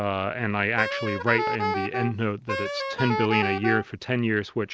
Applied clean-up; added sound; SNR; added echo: none; Wind instrument, woodwind instrument; 3 dB; none.